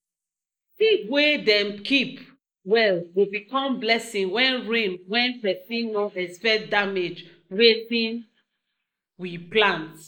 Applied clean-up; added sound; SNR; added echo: neural mask model Resemble Enhance denoiser.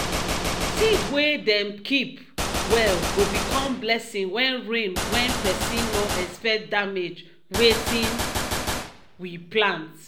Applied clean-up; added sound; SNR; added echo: none; Gunshot, gunfire; 3 dB; none.